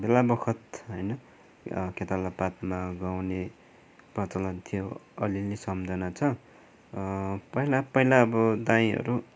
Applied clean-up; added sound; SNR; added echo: none; none; none; none.